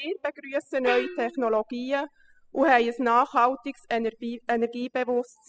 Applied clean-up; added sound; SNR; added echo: classical method spectral subtraction.